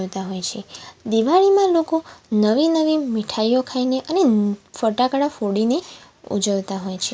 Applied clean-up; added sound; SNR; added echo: none; none; none; none.